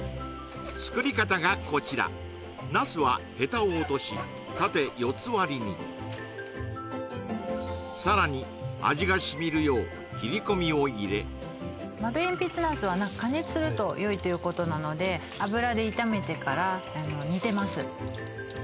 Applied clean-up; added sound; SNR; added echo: none; none; none; none.